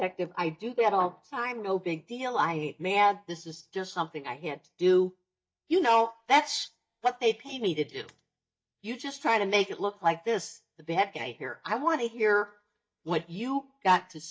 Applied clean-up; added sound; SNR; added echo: neural mask model DeepFilterNet 3.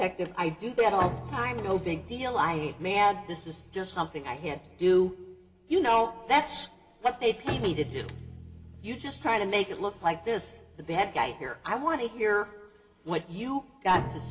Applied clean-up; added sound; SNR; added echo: none; Bowed string instrument; 14 dB; reverberation time 0.3 s.